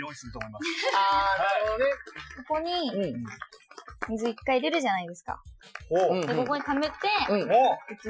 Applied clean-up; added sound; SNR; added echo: classical method Wiener filter.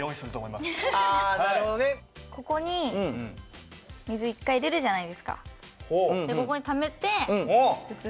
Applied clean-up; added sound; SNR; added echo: none; none; none; none.